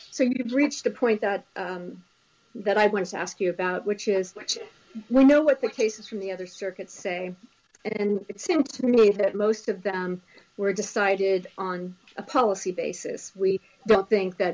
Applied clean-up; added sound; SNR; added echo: none; none; none; none.